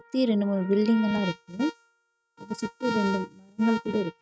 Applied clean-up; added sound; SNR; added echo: neural mask model RNNoise.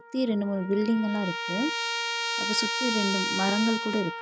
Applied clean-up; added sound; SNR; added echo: none; Trumpet; 3 dB; none.